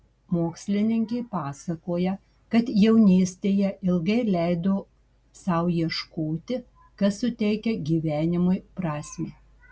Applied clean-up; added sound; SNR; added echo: none; none; none; none.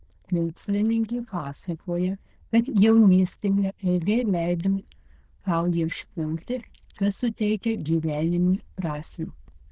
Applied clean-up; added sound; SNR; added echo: neural diffusion model UNIVERSE++.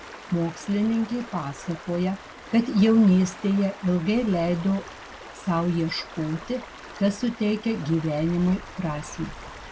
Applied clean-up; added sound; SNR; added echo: none; Stream; 16 dB; none.